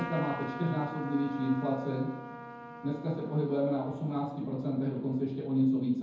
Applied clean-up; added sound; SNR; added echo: none; Trumpet; 13 dB; reverberation time 0.9 s.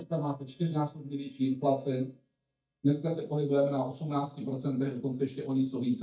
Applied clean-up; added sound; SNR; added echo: neural mask model DeepFilterNet 3.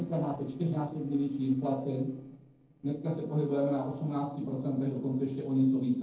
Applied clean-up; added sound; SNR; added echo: neural separator model SepFormer DNS4.